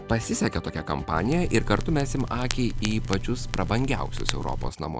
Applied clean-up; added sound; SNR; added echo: none; Crackle; 2 dB; none.